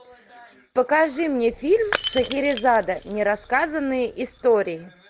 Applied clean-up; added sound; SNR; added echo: none; Shatter / Crushing; 11 dB; none.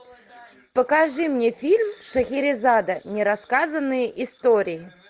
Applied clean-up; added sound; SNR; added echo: none; none; none; none.